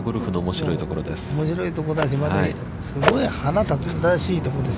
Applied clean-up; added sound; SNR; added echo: none; Car passing by / Engine / Truck + Bowed string instrument; 15 dB; none.